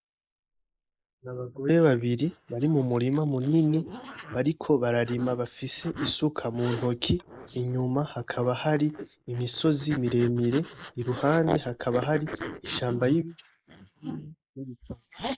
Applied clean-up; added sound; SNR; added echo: neural mask model Resemble Enhance denoiser.